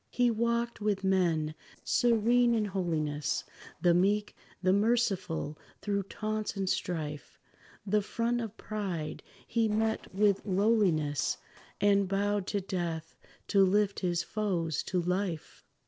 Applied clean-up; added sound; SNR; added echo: neural separator model SepFormer DNS4.